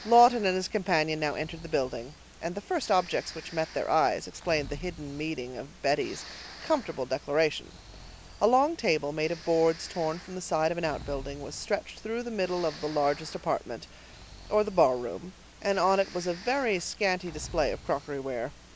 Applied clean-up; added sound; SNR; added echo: none; Breathing; 19 dB; none.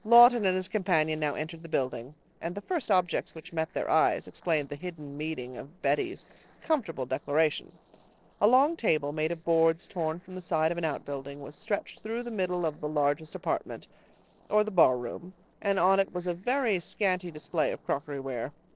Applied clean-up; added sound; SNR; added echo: neural separator model SepFormer DNS4.